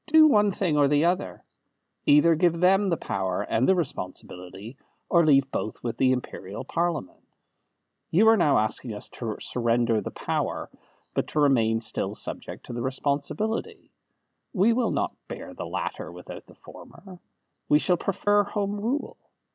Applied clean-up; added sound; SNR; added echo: none; none; none; none.